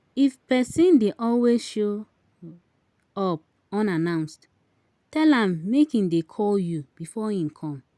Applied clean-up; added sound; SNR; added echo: none; none; none; none.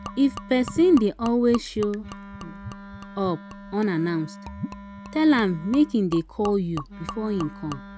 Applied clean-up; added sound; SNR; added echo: none; Wind instrument, woodwind instrument + Gurgling / Liquid; 14 dB; none.